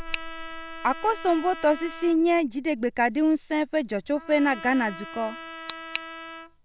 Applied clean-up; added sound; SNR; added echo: none; Trumpet; 15 dB; none.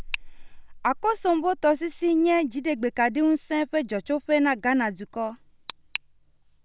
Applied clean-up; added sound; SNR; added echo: none; none; none; none.